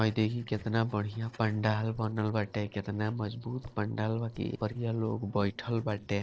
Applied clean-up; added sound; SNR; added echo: neural separator model SepFormer DNS4.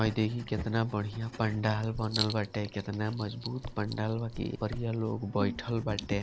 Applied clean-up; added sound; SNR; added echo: none; Writing; 11 dB; none.